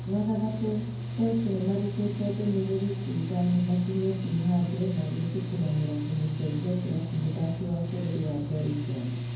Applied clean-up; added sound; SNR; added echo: none; Mechanical fan / Engine; 5 dB; reverberation time 0.9 s.